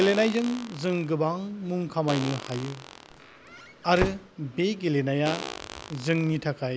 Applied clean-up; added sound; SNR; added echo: none; Fart + Squeak / Slam / Wood; 10 dB; none.